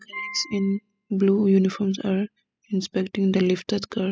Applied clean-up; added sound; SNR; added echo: classical method spectral subtraction.